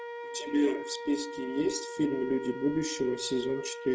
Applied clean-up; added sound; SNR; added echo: none; Wind instrument, woodwind instrument; 9 dB; none.